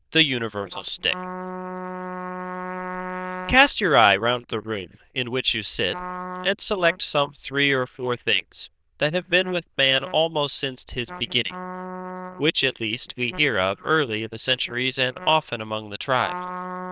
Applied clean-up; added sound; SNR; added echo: neural diffusion model UNIVERSE++.